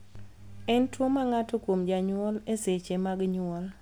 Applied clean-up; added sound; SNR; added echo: none; none; none; none.